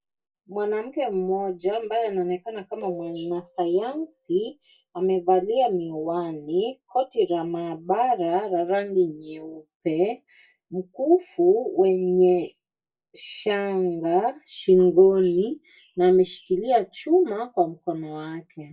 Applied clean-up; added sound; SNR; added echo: neural mask model DeepFilterNet 3.